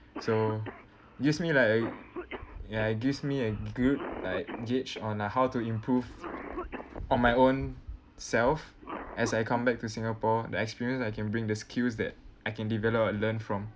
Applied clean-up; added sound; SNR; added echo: none; Cough; 15 dB; none.